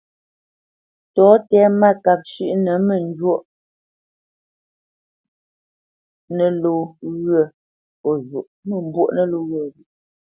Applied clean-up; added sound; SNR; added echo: none; none; none; none.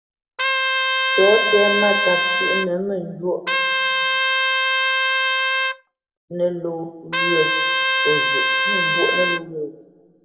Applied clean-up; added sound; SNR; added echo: none; Trumpet; -4 dB; reverberation time 1.5 s.